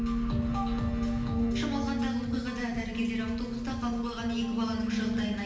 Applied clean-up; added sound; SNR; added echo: none; Brass instrument; -1 dB; reverberation time 1.1 s.